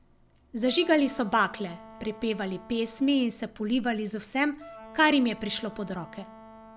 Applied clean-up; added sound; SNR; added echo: none; Wind instrument, woodwind instrument; 20 dB; none.